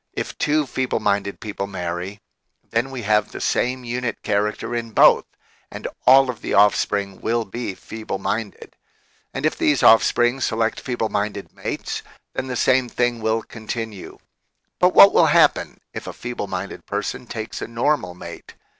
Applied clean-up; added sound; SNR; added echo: none; none; none; none.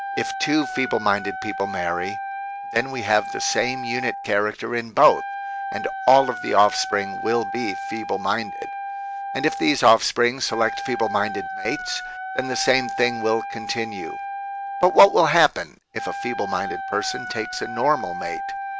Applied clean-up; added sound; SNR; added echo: none; Wind instrument, woodwind instrument; 8 dB; none.